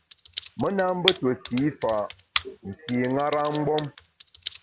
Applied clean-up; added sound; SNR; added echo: none; Computer keyboard; 8 dB; none.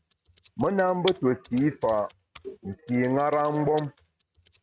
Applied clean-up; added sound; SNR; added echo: neural mask model RNNoise.